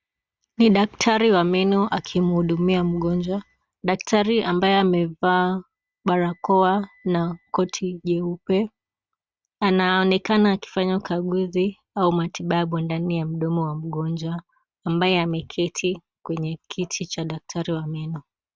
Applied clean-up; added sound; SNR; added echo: none; none; none; none.